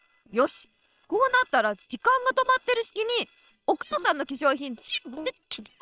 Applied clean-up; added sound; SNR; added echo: neural separator model SepFormer WHAM!.